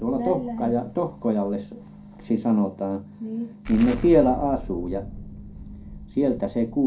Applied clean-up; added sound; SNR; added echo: none; Explosion; 15 dB; reverberation time 0.2 s.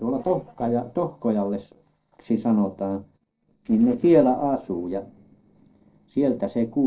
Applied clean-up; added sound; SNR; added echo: neural separator model SepFormer DNS4.